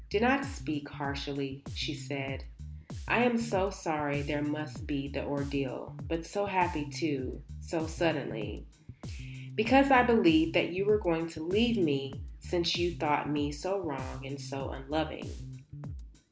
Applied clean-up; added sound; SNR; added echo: none; Bass guitar; 11 dB; none.